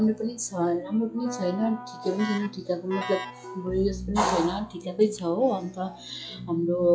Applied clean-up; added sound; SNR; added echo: classical method log-MMSE.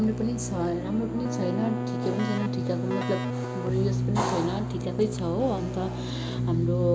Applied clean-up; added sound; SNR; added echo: none; Keyboard (musical); 1 dB; none.